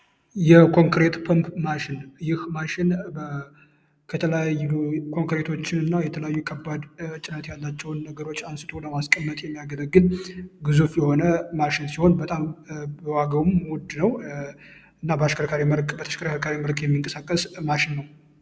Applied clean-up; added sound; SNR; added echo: none; none; none; none.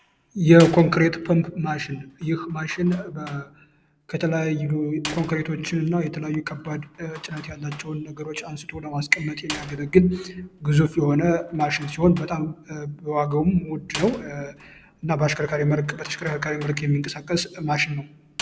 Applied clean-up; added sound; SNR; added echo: none; Slam; 19 dB; none.